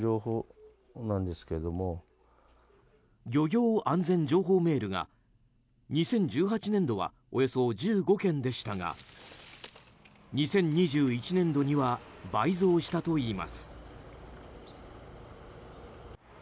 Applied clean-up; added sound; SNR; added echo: none; none; none; none.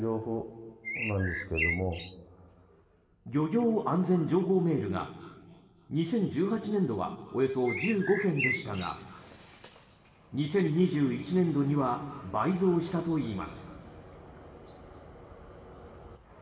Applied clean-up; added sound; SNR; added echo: none; Bird; 5 dB; reverberation time 2.2 s.